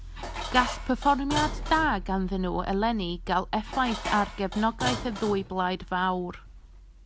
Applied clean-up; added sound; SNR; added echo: none; Dishes, pots, and pans; 10 dB; none.